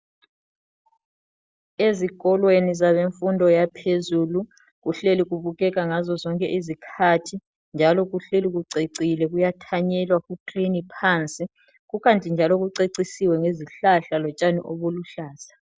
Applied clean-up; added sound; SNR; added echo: none; none; none; none.